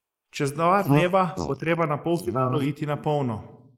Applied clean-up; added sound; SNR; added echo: neural mask model Resemble Enhance denoiser.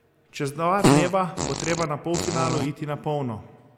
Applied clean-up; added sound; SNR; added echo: none; Fart; -1 dB; none.